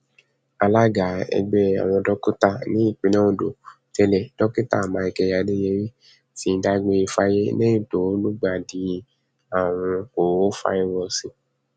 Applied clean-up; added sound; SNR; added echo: none; none; none; none.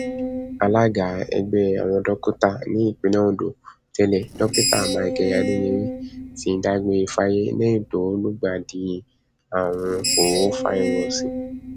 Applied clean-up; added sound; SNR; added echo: none; Screech; 7 dB; none.